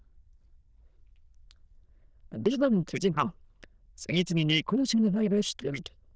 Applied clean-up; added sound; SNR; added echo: neural diffusion model UNIVERSE++.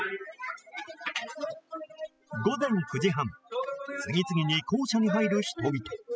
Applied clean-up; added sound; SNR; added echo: classical method spectral subtraction.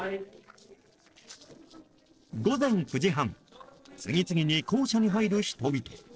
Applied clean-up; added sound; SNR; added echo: neural separator model SepFormer DNS4.